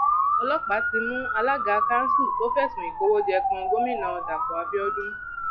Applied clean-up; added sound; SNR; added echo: classical method log-MMSE.